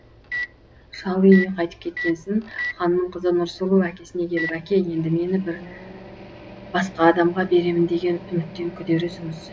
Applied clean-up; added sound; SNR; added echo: none; Microwave oven; 14 dB; none.